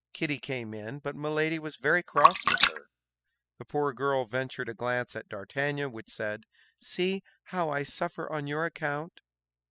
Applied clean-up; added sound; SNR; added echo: classical method spectral subtraction.